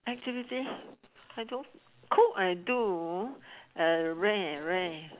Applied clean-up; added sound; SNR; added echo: none; none; none; none.